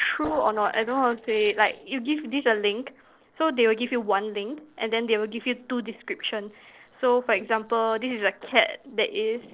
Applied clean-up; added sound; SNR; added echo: neural separator model SepFormer DNS4.